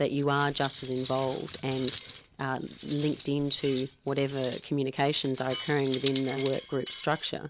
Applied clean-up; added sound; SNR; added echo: none; Cutlery, silverware; 14 dB; none.